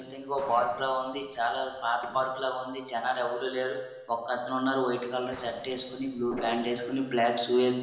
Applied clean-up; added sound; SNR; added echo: neural separator model SepFormer DNS4.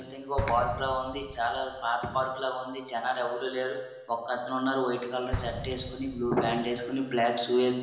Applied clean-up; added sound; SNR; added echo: none; Explosion; 12 dB; reverberation time 1.0 s.